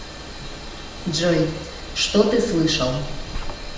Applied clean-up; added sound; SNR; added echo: none; Zipper (clothing); 11 dB; reverberation time 0.7 s.